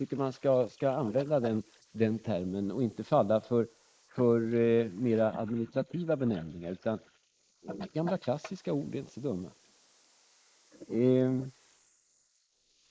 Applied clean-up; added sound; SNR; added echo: neural mask model Resemble Enhance denoiser.